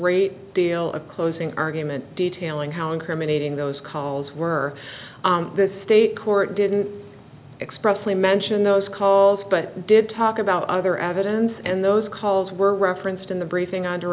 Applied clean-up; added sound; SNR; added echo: none; none; none; none.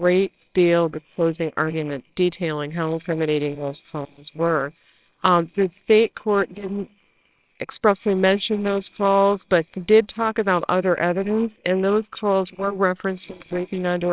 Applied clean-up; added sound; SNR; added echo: neural separator model SepFormer WHAMR!.